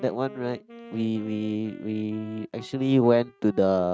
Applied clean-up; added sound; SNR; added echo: neural mask model RNNoise.